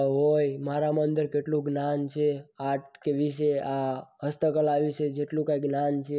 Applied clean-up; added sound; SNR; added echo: none; none; none; none.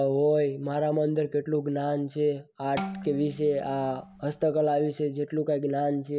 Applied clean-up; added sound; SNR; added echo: none; Bowed string instrument; 12 dB; none.